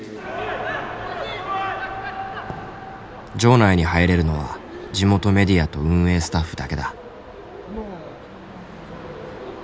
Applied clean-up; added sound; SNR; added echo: none; none; none; none.